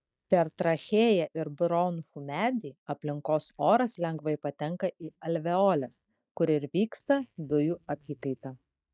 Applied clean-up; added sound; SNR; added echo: neural mask model DeepFilterNet 3.